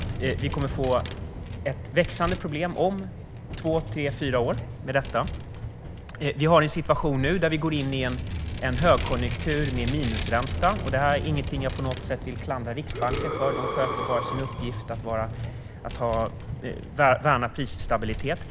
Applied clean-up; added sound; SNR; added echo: none; Breathing + Vehicle; 5 dB; none.